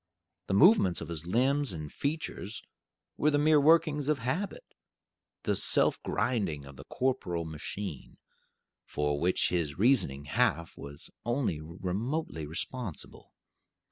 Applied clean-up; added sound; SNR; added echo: none; none; none; none.